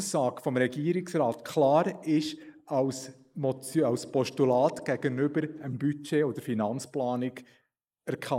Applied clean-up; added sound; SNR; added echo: neural mask model Resemble Enhance denoiser.